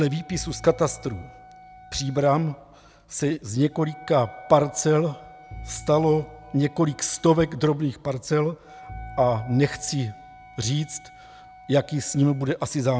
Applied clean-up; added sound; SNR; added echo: none; Bowed string instrument + Wind instrument, woodwind instrument; 19 dB; none.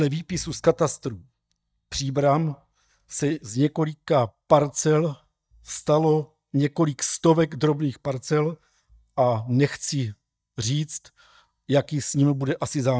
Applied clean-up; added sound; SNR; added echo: neural mask model DeepFilterNet 3.